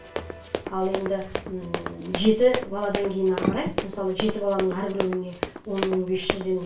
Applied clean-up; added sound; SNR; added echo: none; Run; 6 dB; reverberation time 0.2 s.